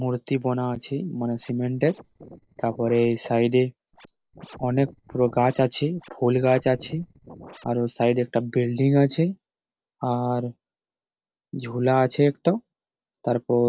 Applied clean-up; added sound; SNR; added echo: neural separator model SepFormer DNS4.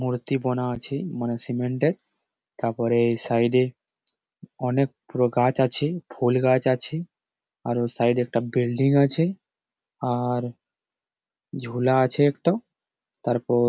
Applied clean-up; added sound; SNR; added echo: none; none; none; none.